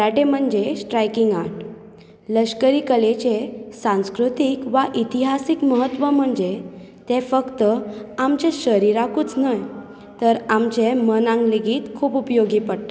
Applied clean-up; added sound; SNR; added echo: none; none; none; none.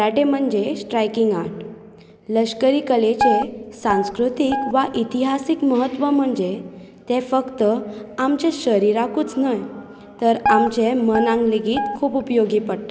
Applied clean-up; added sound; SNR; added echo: none; Guitar; 4 dB; none.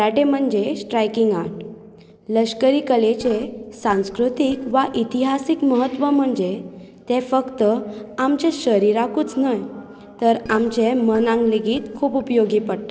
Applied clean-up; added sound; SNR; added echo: neural separator model SepFormer DNS4.